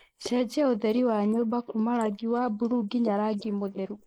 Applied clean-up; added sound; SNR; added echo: neural mask model Resemble Enhance denoiser.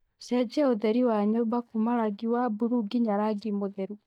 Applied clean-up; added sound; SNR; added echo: neural mask model DeepFilterNet 3.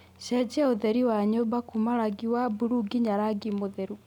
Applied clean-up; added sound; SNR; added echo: none; none; none; none.